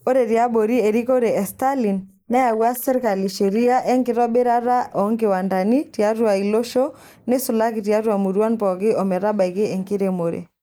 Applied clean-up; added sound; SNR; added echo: neural mask model Resemble Enhance denoiser.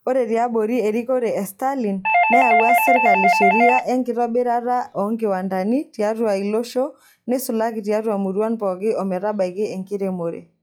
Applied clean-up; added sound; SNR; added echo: classical method log-MMSE.